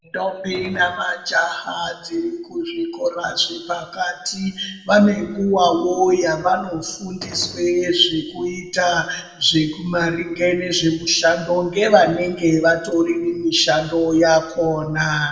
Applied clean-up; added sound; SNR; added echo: none; Gunshot, gunfire; 16 dB; reverberation time 0.8 s.